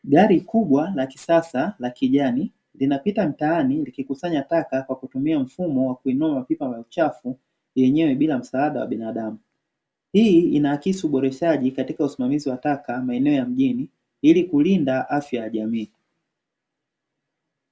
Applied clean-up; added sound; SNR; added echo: none; none; none; none.